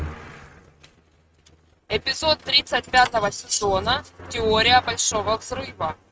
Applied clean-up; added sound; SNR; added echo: neural mask model RNNoise.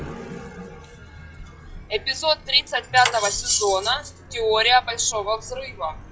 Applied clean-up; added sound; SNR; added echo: classical method log-MMSE.